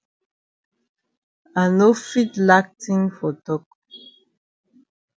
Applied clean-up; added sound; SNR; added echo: none; none; none; none.